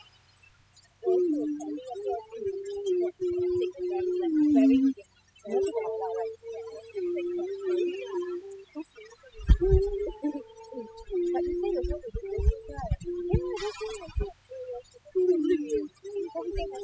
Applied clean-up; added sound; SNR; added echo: classical method spectral subtraction.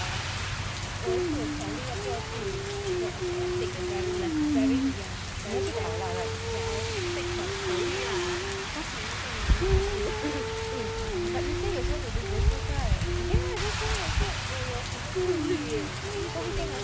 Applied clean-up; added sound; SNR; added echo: none; Rain; -2 dB; none.